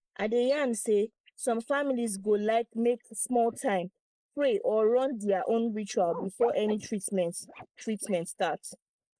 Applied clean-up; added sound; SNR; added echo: neural mask model Resemble Enhance denoiser.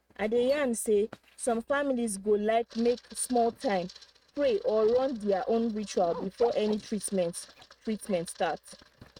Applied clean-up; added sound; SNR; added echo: neural mask model RNNoise.